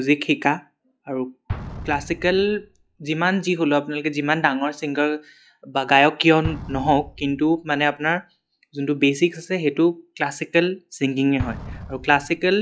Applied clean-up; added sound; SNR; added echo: classical method log-MMSE.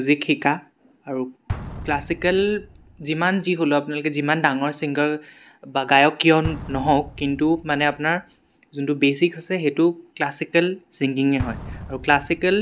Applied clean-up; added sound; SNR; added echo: none; Explosion; 16 dB; none.